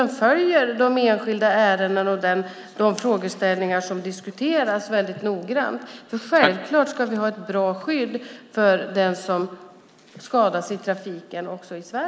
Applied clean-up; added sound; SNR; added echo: none; none; none; none.